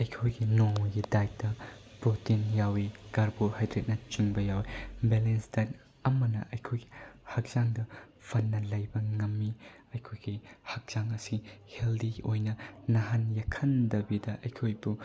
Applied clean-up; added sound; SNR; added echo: none; none; none; none.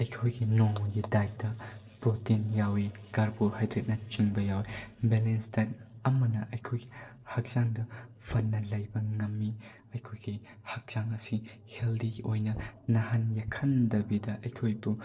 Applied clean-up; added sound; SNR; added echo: neural separator model SepFormer DNS4.